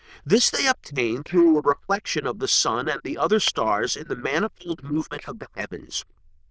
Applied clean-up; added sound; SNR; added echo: neural diffusion model UNIVERSE++.